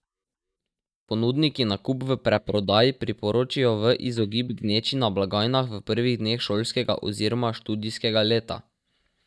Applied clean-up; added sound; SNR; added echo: neural mask model DeepFilterNet 3.